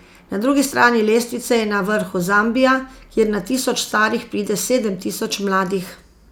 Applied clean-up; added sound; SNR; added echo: none; none; none; none.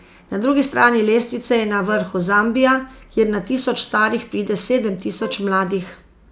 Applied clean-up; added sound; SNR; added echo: none; Wind instrument, woodwind instrument; 17 dB; none.